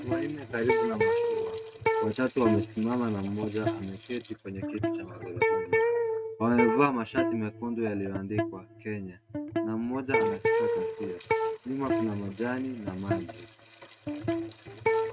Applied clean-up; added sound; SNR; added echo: neural mask model RNNoise.